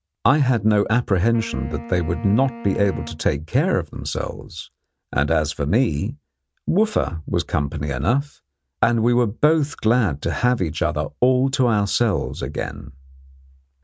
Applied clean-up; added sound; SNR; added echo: none; Wind instrument, woodwind instrument; 16 dB; none.